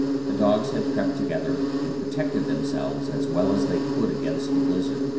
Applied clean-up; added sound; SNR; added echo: none; Insect; -3 dB; reverberation time 0.7 s.